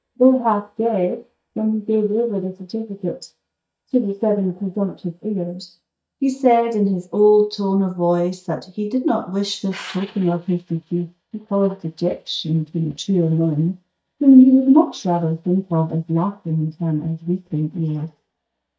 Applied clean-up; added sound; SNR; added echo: neural mask model DeepFilterNet 3.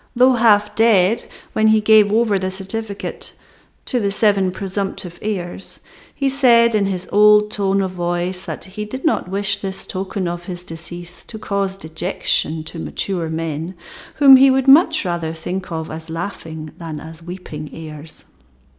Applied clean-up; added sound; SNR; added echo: none; none; none; none.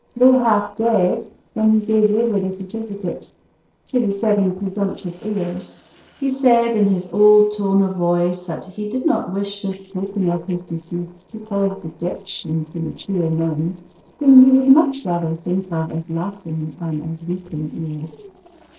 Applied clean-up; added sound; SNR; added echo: neural separator model SepFormer DNS4.